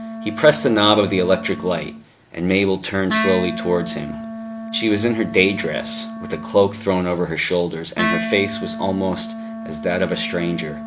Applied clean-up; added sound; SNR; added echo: none; Wind instrument, woodwind instrument; 8 dB; none.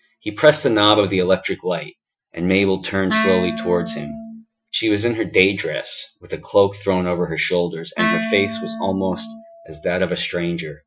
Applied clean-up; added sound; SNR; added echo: classical method Wiener filter.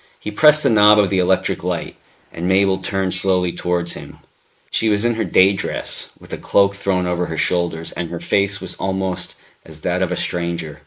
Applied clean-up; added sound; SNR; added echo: neural mask model Resemble Enhance denoiser.